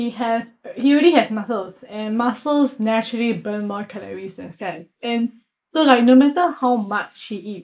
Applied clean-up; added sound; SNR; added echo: neural mask model Resemble Enhance denoiser.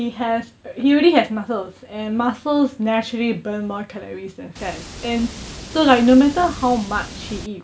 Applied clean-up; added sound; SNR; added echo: none; Water; 14 dB; none.